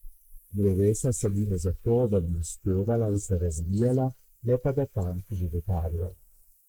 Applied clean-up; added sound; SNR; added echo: neural mask model Resemble Enhance denoiser.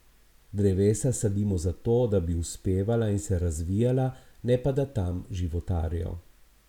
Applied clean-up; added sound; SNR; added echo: none; none; none; none.